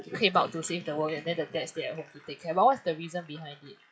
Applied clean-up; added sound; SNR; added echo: classical method WPE with log-MMSE.